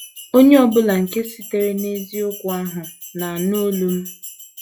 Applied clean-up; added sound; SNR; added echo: classical method log-MMSE.